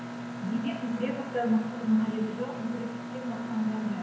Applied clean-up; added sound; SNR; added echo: none; Mechanisms; 6 dB; reverberation time 0.9 s.